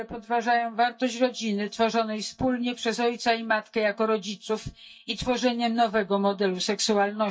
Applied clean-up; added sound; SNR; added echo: neural mask model DeepFilterNet 3.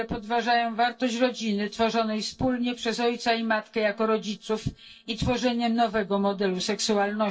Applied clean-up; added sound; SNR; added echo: neural separator model SepFormer DNS4.